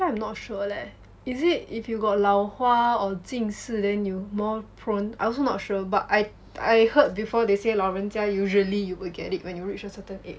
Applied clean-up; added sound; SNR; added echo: none; none; none; none.